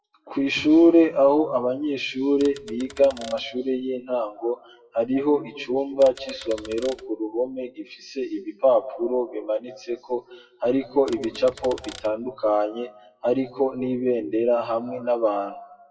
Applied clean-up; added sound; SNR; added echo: classical method WPE with log-MMSE.